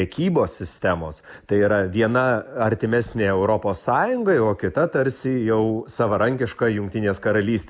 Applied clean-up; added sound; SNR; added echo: none; none; none; none.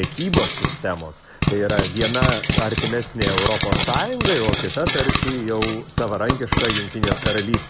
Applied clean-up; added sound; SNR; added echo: none; Frying (food); -1 dB; none.